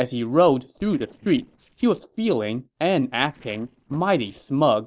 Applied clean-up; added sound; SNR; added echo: neural separator model SepFormer DNS4.